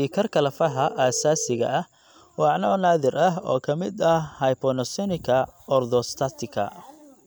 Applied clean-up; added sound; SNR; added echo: none; Telephone; 14 dB; none.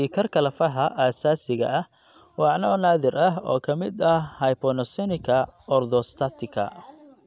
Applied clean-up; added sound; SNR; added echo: none; none; none; none.